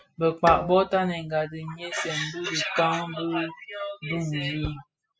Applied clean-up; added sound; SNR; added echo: classical method spectral subtraction.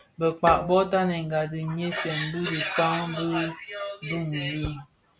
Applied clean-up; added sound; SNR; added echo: none; Bowed string instrument; 13 dB; none.